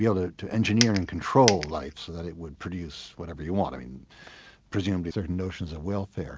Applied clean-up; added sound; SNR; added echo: none; Coin (dropping); 4 dB; none.